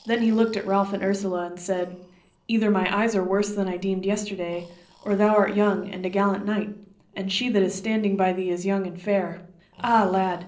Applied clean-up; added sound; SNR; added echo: neural separator model SepFormer DNS4.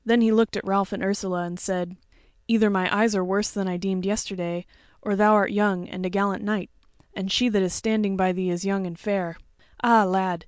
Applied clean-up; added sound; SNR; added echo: none; none; none; none.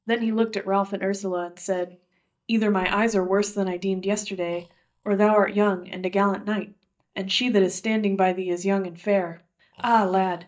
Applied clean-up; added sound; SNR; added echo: neural mask model DeepFilterNet 3.